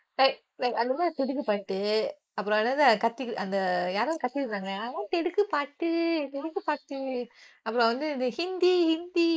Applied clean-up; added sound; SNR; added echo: neural mask model Resemble Enhance denoiser.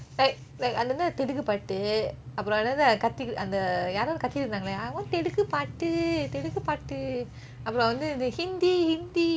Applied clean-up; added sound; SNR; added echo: none; none; none; none.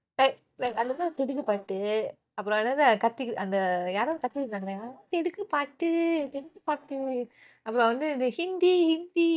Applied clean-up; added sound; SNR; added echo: neural mask model DeepFilterNet 3.